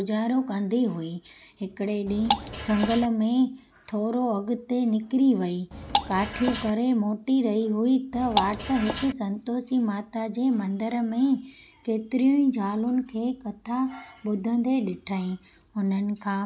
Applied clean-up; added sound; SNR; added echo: none; Drip / Water; 4 dB; none.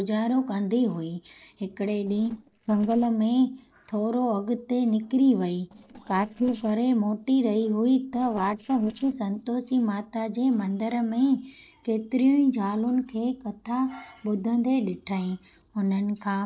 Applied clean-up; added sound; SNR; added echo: neural separator model SepFormer DNS4.